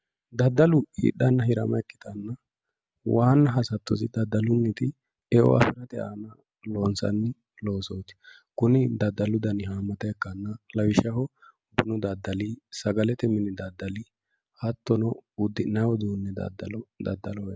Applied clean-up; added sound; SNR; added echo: none; none; none; none.